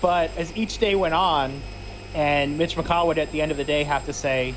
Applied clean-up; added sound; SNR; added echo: none; Engine; 13 dB; none.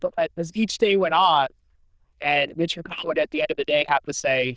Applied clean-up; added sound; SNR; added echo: neural diffusion model UNIVERSE++.